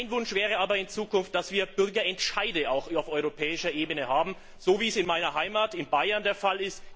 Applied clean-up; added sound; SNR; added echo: none; Livestock, farm animals, working animals; 19 dB; none.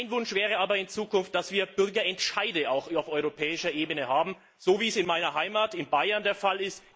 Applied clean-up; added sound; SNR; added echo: neural mask model Resemble Enhance denoiser.